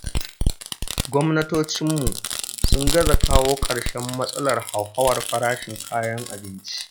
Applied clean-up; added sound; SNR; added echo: classical method log-MMSE.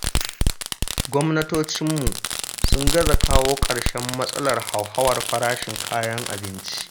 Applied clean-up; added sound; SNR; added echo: none; Fireworks; -1 dB; none.